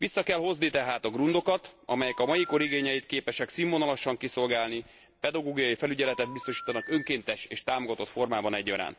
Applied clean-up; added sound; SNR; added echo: none; Telephone; 12 dB; none.